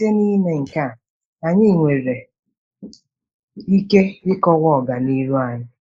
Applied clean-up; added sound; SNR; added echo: neural mask model Resemble Enhance denoiser.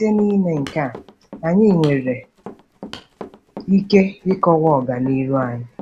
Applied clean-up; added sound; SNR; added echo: none; Hammer + Run; 18 dB; none.